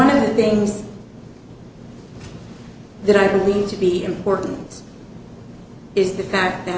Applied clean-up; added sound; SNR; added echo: none; none; none; none.